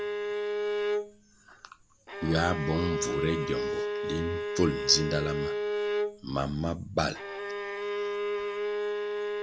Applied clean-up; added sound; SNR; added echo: none; Bowed string instrument; 0 dB; none.